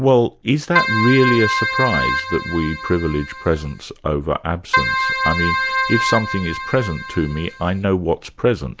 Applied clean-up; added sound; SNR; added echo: none; Keyboard (musical); 2 dB; none.